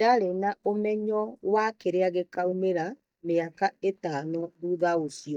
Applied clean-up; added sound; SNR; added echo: neural mask model DeepFilterNet 3.